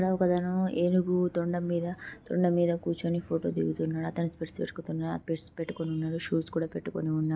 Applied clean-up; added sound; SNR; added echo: none; none; none; none.